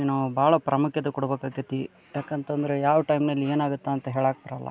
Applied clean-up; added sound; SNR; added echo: none; none; none; none.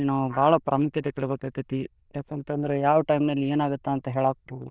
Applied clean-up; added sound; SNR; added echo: neural diffusion model UNIVERSE++.